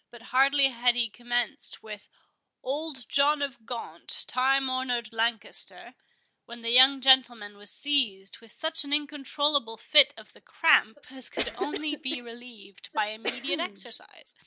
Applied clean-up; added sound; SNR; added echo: none; Cough; 9 dB; none.